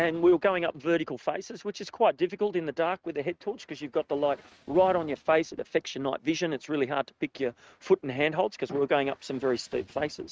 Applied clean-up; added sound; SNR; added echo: neural mask model RNNoise.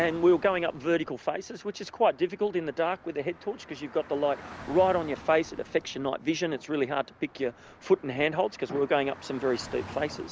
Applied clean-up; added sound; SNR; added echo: none; Traffic noise, roadway noise / Car; 19 dB; none.